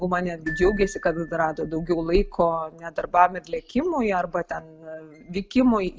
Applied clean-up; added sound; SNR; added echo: none; Glockenspiel; 18 dB; none.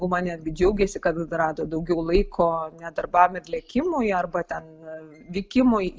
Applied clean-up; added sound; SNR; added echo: none; none; none; none.